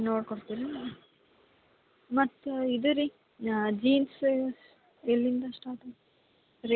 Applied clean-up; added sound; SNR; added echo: none; none; none; none.